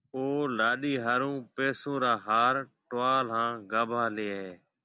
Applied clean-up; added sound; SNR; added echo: none; none; none; none.